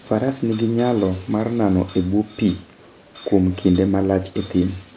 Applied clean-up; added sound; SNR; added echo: none; none; none; none.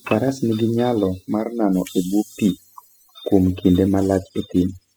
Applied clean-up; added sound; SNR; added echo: classical method spectral subtraction.